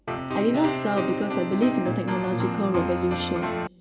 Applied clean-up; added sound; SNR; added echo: none; Piano; 2 dB; reverberation time 2.6 s.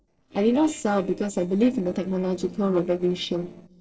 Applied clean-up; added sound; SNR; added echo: neural separator model SepFormer DNS4.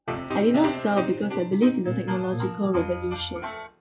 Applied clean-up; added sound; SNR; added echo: classical method WPE with log-MMSE.